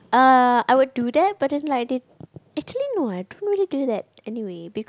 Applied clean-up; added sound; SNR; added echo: none; none; none; none.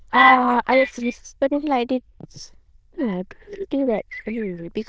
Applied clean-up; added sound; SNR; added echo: neural diffusion model UNIVERSE++.